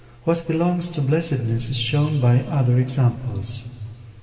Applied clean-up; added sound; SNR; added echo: none; none; none; reverberation time 2.3 s.